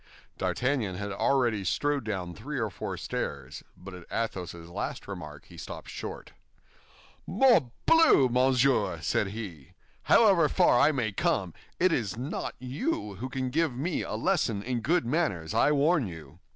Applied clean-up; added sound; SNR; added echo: none; none; none; none.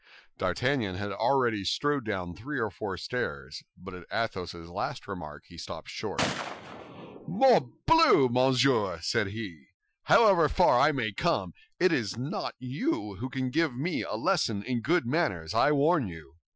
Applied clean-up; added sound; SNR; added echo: classical method Wiener filter.